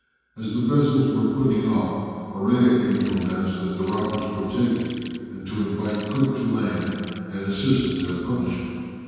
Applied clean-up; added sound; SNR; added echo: none; Insect; 1 dB; reverberation time 2.1 s.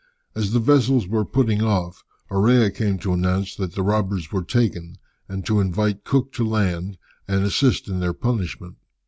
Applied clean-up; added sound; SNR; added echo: none; none; none; none.